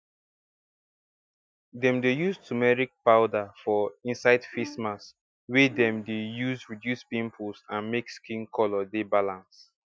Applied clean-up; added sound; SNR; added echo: classical method Wiener filter.